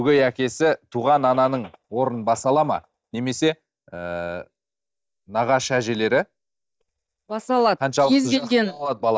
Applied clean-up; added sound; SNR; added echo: neural mask model DeepFilterNet 3.